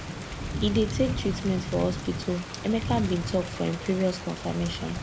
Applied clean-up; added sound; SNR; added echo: none; Thunder / Rain; 5 dB; none.